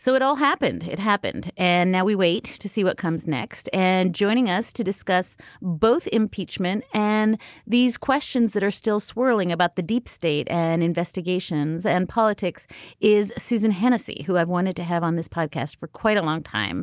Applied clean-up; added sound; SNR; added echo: none; none; none; none.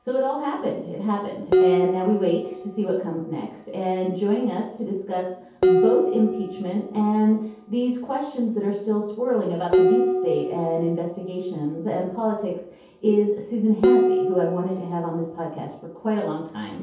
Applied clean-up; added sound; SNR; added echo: none; Dishes, pots, and pans; 2 dB; reverberation time 0.7 s.